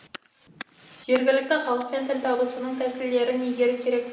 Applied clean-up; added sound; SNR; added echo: none; Fire; 19 dB; reverberation time 1.2 s.